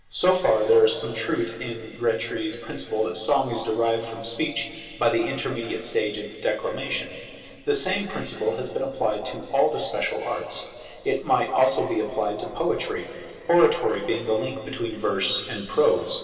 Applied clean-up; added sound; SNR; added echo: none; none; none; reverberation time 2.6 s.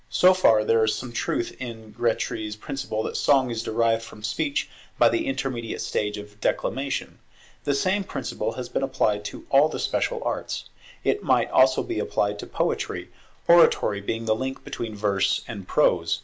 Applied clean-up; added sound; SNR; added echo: none; none; none; none.